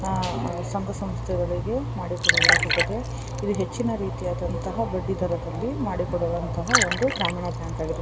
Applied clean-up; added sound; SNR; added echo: none; Liquid; 0 dB; none.